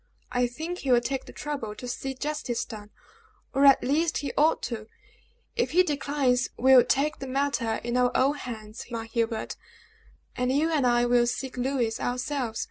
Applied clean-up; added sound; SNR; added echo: none; none; none; none.